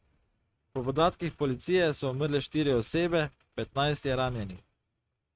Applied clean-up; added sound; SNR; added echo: neural mask model RNNoise.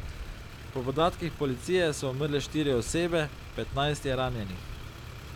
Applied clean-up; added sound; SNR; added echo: none; Motor vehicle (road); 10 dB; none.